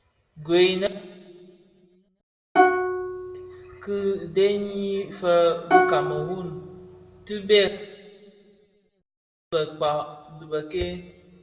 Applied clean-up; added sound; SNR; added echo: none; Plucked string instrument; -2 dB; reverberation time 1.4 s.